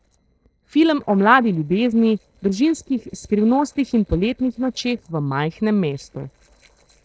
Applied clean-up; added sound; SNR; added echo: neural separator model SepFormer DNS4.